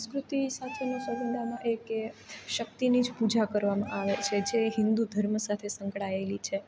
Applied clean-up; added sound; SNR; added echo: none; Meow; 15 dB; none.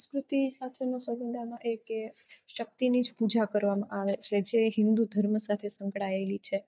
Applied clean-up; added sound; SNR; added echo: neural mask model DeepFilterNet 3.